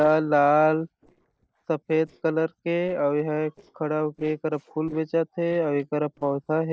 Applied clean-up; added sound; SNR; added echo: neural separator model SepFormer DNS4.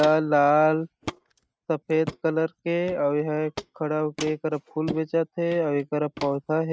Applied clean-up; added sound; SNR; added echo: neural mask model RNNoise.